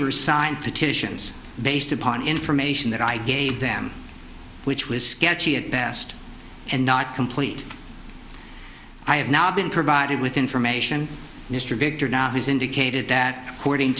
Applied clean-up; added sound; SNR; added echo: none; none; none; none.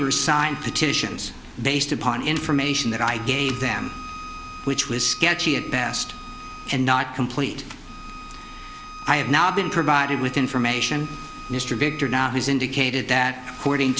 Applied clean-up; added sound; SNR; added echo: none; Bowed string instrument; 16 dB; none.